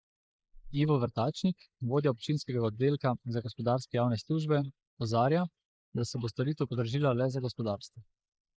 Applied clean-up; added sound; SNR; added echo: neural mask model Resemble Enhance denoiser.